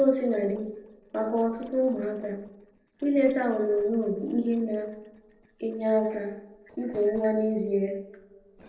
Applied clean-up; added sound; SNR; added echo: neural separator model SepFormer DNS4.